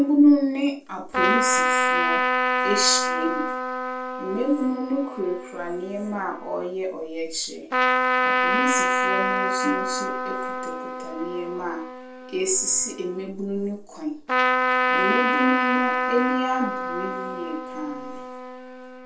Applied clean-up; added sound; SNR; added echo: none; Trumpet; -1 dB; reverberation time 0.3 s.